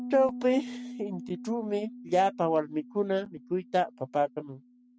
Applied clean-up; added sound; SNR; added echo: none; Piano; 13 dB; none.